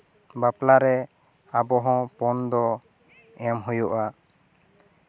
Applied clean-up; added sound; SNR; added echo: none; none; none; none.